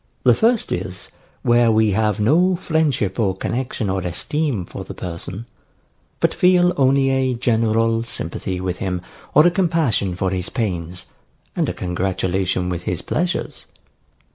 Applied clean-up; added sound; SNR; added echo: none; none; none; none.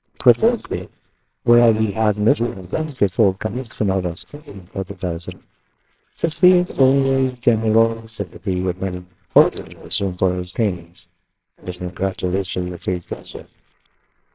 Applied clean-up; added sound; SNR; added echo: neural separator model SepFormer WHAMR!.